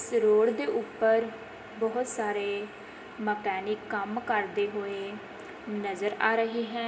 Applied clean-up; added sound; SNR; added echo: none; none; none; reverberation time 1.3 s.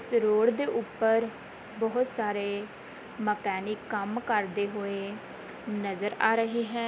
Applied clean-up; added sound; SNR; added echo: none; none; none; none.